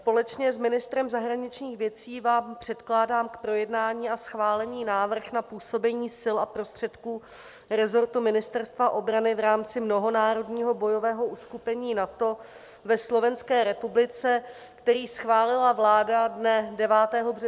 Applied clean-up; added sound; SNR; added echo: none; none; none; none.